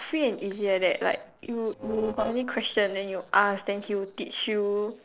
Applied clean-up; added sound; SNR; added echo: neural separator model SepFormer DNS4.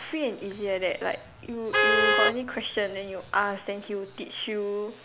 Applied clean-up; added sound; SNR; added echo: none; Vehicle horn, car horn, honking; -2 dB; none.